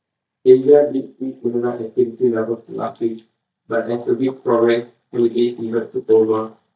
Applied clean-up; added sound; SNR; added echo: neural mask model DeepFilterNet 3.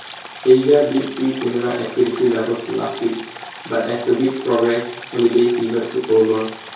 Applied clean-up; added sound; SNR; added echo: none; Stream; 16 dB; reverberation time 0.6 s.